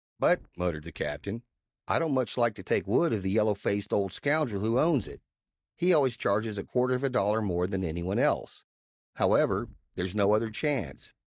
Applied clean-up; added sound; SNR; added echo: neural mask model DeepFilterNet 3.